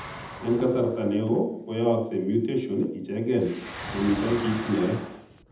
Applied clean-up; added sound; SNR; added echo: none; Explosion; 14 dB; reverberation time 0.8 s.